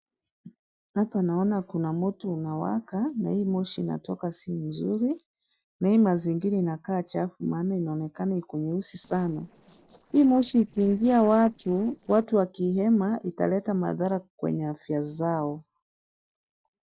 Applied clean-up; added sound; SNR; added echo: neural separator model SepFormer DNS4.